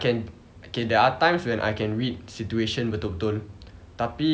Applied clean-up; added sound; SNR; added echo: none; none; none; none.